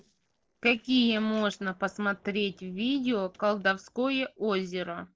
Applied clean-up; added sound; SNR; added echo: neural separator model SepFormer DNS4.